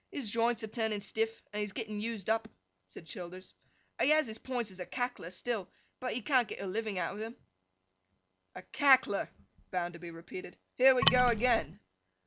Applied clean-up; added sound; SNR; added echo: none; Wood; -5 dB; none.